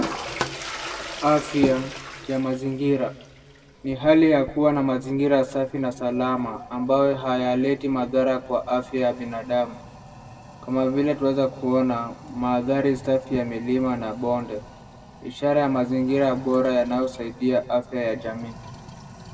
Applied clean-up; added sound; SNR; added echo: none; Toilet flush; 14 dB; reverberation time 1.0 s.